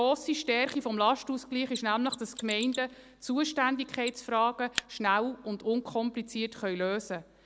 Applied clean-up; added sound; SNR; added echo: none; Mechanisms; 16 dB; none.